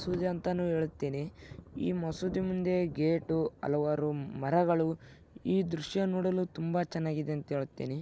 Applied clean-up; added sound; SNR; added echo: none; Thunder; 19 dB; none.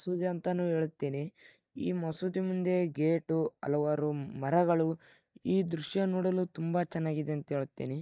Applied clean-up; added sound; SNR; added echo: neural mask model DeepFilterNet 3.